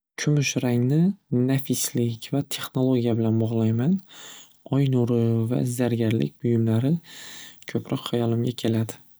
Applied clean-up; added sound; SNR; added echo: none; none; none; none.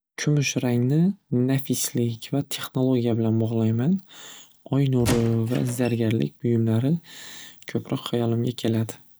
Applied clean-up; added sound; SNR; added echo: none; Squeak / Wood; 9 dB; none.